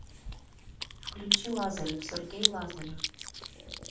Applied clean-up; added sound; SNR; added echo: none; Chewing, mastication; -3 dB; reverberation time 0.3 s.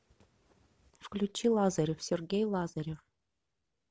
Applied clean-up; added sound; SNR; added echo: none; none; none; none.